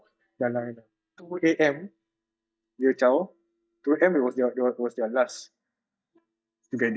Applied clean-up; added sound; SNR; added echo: neural mask model DeepFilterNet 3.